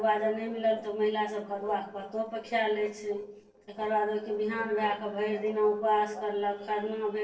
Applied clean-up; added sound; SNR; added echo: neural separator model SepFormer DNS4.